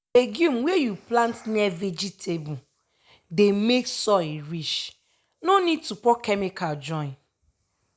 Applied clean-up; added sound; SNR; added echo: none; none; none; none.